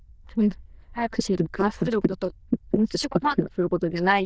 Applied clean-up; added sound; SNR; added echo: neural diffusion model UNIVERSE++.